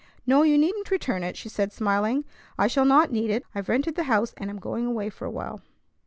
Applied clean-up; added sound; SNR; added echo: none; none; none; none.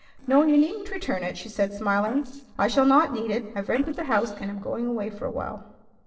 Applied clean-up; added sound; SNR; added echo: neural separator model SepFormer DNS4.